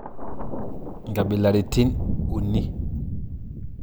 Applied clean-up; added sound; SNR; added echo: none; Thunder; 3 dB; none.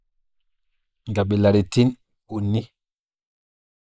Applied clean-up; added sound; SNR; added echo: neural mask model Resemble Enhance denoiser.